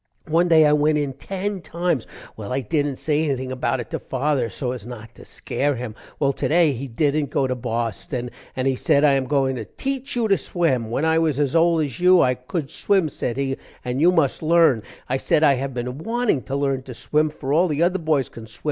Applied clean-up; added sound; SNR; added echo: none; none; none; none.